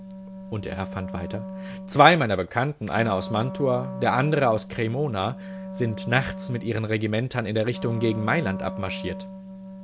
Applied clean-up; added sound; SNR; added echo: none; Wind instrument, woodwind instrument; 11 dB; none.